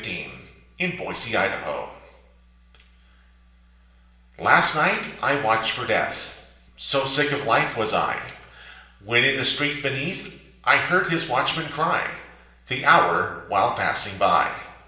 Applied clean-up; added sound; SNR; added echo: none; none; none; reverberation time 0.8 s.